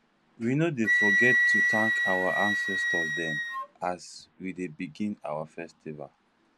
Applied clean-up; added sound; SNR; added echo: none; Wind instrument, woodwind instrument; -4 dB; none.